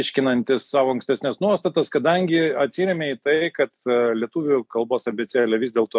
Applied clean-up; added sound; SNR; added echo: none; none; none; none.